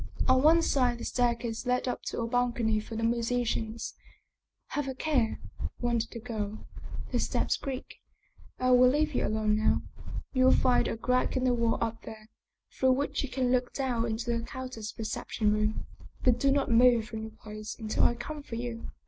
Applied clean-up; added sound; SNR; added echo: none; none; none; none.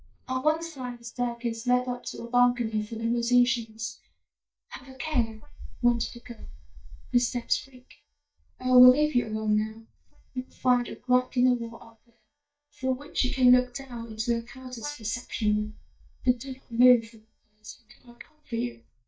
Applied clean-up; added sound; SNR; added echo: neural mask model DeepFilterNet 3.